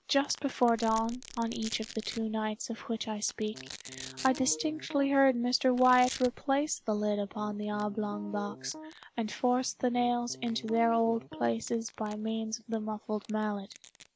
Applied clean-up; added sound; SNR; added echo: none; Domestic sounds, home sounds + Piano; 17 dB; none.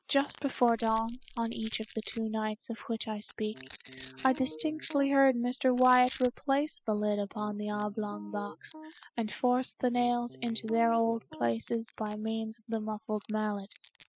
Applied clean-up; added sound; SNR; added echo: classical method spectral subtraction.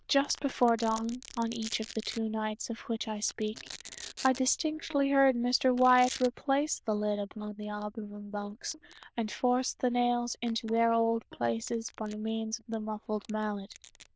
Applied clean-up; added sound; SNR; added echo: neural diffusion model UNIVERSE++.